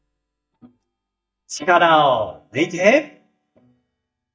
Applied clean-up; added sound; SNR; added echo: neural mask model DeepFilterNet 3.